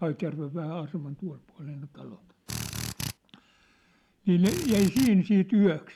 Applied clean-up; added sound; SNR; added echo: none; Drill; 7 dB; none.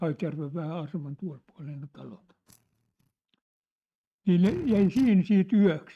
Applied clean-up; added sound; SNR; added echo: neural mask model RNNoise.